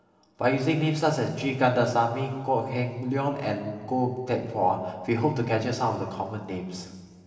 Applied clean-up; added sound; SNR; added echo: none; none; none; reverberation time 1.9 s.